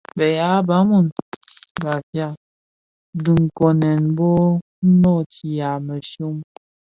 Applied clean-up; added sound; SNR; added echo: none; none; none; none.